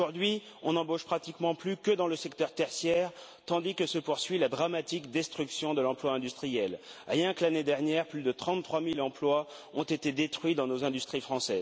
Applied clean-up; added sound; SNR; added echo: none; none; none; none.